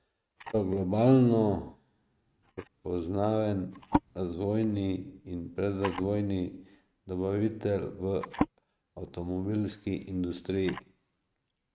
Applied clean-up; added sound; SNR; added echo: neural mask model RNNoise.